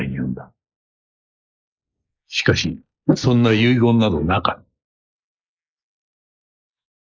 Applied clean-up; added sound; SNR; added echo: neural mask model Resemble Enhance denoiser.